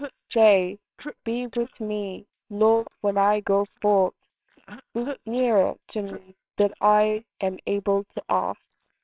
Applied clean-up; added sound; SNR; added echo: neural separator model SepFormer WHAMR!.